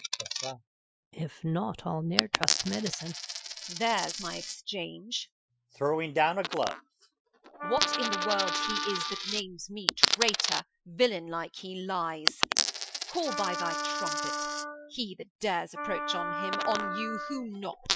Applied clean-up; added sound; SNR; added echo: classical method Wiener filter.